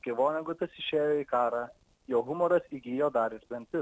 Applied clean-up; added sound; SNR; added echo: none; none; none; none.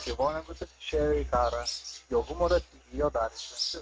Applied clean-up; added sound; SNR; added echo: neural mask model RNNoise.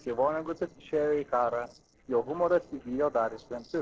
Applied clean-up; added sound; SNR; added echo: neural separator model SepFormer DNS4.